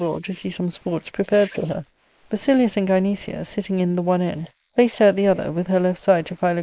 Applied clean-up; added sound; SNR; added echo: neural mask model Resemble Enhance denoiser.